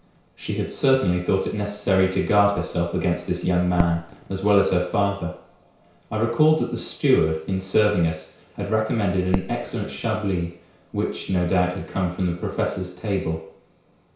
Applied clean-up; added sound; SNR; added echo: none; Fireworks; 17 dB; reverberation time 0.6 s.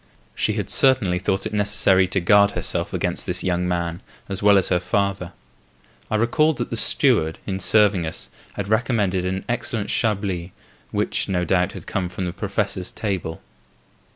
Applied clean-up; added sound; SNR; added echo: none; none; none; none.